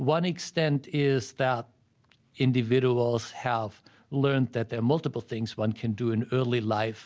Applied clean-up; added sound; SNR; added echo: none; none; none; none.